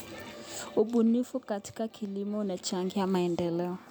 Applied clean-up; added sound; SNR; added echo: none; none; none; none.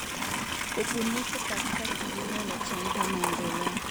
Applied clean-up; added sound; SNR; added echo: none; Livestock, farm animals, working animals; -5 dB; none.